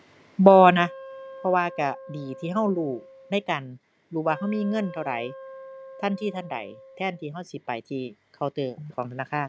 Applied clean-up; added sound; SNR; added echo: none; Wind instrument, woodwind instrument; 17 dB; none.